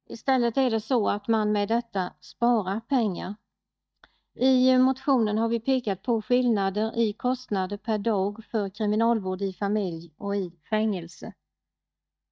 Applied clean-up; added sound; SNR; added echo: neural mask model DeepFilterNet 3.